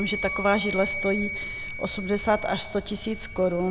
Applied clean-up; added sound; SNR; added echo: none; Cricket + Wind instrument, woodwind instrument; 6 dB; none.